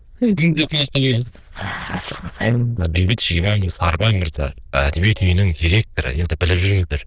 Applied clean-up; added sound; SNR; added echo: neural diffusion model UNIVERSE++.